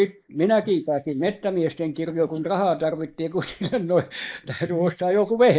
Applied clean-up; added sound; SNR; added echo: neural mask model Resemble Enhance denoiser.